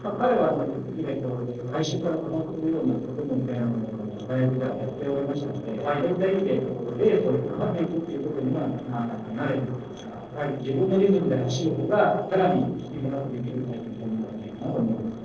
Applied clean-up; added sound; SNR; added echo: neural separator model SepFormer DNS4.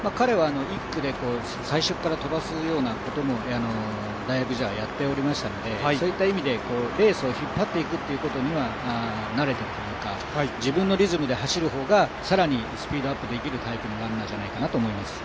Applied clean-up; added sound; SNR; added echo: none; none; none; none.